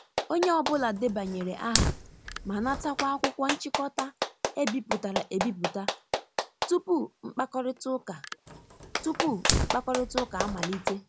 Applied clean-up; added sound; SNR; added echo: none; Fire + Clapping; 2 dB; none.